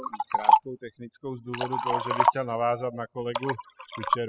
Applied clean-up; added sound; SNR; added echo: classical method spectral subtraction.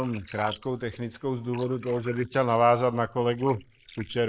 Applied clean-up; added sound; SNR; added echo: neural mask model Resemble Enhance denoiser.